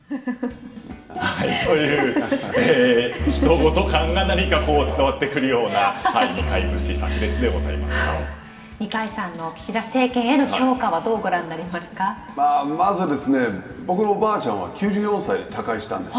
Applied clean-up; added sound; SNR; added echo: none; Musical instrument; 3 dB; reverberation time 2.1 s.